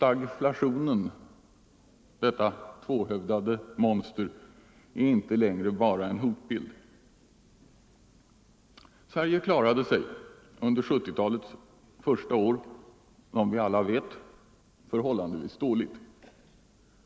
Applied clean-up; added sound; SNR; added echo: none; none; none; none.